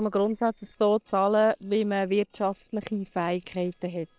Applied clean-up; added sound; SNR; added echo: neural separator model SepFormer WHAM!.